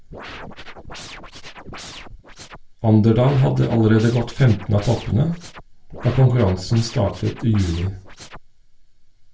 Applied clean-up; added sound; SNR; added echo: none; Scratching (performance technique); 17 dB; reverberation time 0.2 s.